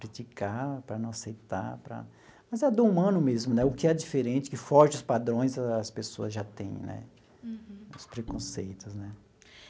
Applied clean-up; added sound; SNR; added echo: none; Bowed string instrument; 15 dB; none.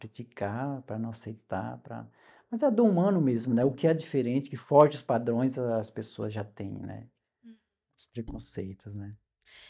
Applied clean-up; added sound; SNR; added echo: neural mask model DeepFilterNet 3.